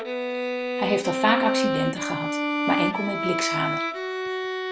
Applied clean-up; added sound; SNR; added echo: none; Bowed string instrument; -2 dB; none.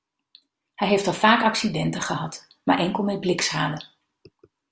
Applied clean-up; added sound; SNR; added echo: none; none; none; none.